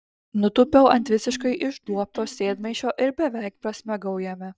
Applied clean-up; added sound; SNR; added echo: neural mask model DeepFilterNet 3.